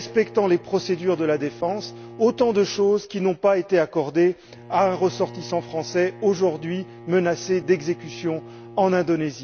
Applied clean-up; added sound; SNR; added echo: none; Bowed string instrument; 19 dB; none.